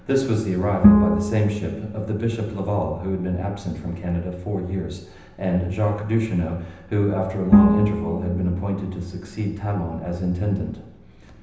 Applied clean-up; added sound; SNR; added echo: none; Bowed string instrument; -1 dB; reverberation time 0.9 s.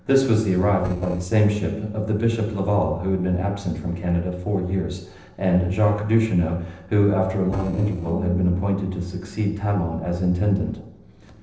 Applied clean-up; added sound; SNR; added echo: neural separator model SepFormer DNS4.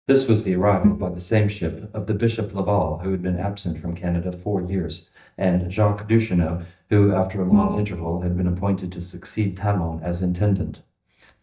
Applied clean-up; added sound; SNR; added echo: neural mask model DeepFilterNet 3.